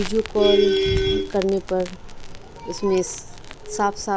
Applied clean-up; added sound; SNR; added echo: none; Crackle; 13 dB; none.